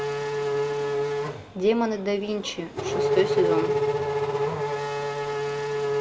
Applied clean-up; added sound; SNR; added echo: none; Race car, auto racing / Accelerating, revving, vroom; -3 dB; none.